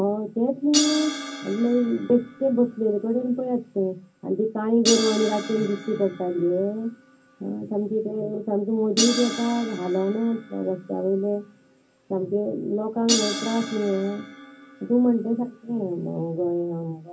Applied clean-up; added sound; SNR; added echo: none; Crash cymbal; 9 dB; reverberation time 0.4 s.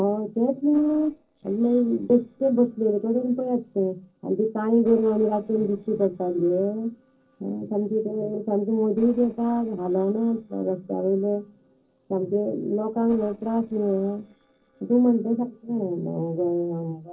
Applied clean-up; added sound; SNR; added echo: neural separator model SepFormer DNS4.